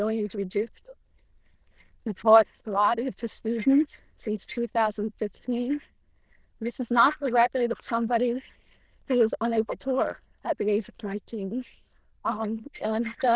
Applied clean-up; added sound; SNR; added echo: neural diffusion model UNIVERSE++.